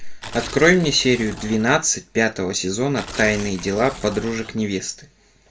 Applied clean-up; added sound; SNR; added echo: none; Tearing; 15 dB; reverberation time 0.2 s.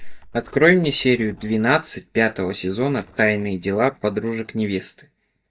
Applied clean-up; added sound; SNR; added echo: neural mask model DeepFilterNet 3.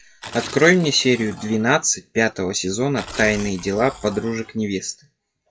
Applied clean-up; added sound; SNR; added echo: classical method WPE with log-MMSE.